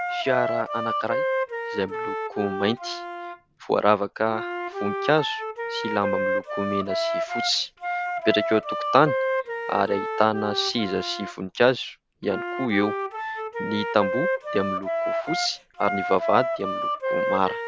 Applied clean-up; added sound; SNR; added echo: none; Wind instrument, woodwind instrument; 2 dB; none.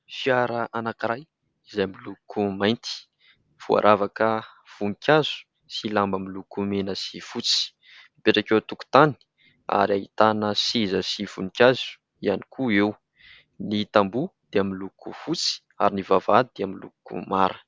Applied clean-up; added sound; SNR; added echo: none; none; none; none.